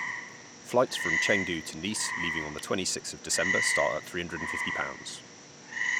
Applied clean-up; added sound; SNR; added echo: none; Frog; 1 dB; none.